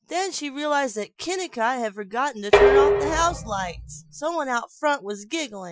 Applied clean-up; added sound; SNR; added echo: classical method Wiener filter.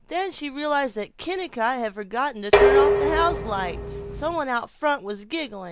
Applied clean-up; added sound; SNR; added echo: none; Dishes, pots, and pans; -5 dB; none.